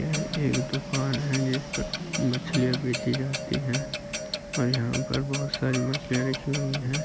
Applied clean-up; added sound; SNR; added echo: none; Clock; 5 dB; none.